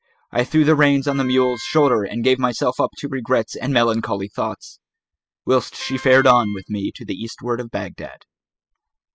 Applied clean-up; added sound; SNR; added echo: classical method spectral subtraction.